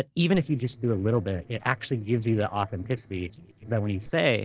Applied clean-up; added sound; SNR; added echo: neural separator model SepFormer DNS4.